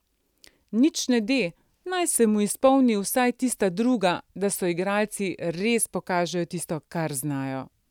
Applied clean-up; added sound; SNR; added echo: none; none; none; none.